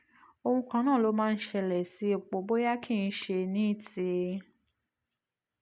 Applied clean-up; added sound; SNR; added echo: none; none; none; none.